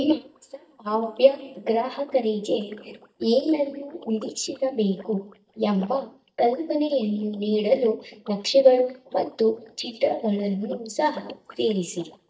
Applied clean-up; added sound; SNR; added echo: neural mask model DeepFilterNet 3.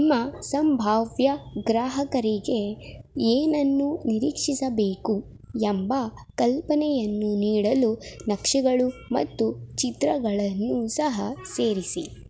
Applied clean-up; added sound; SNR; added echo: none; none; none; none.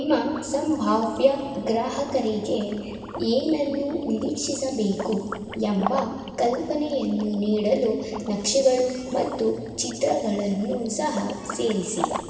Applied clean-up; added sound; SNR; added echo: none; Liquid; 14 dB; reverberation time 2.4 s.